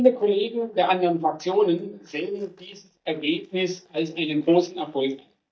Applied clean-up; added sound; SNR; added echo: neural mask model DeepFilterNet 3.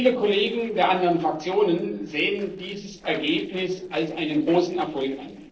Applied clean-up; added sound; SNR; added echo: neural separator model SepFormer DNS4.